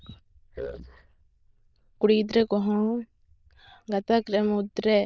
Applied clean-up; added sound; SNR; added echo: neural diffusion model UNIVERSE++.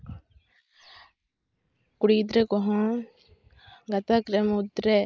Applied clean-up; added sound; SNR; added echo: neural mask model Resemble Enhance denoiser.